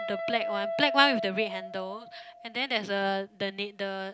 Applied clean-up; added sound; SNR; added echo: none; Guitar; 6 dB; none.